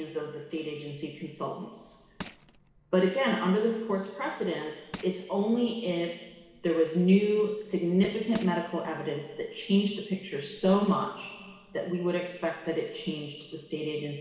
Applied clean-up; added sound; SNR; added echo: none; Crushing; 15 dB; reverberation time 2.0 s.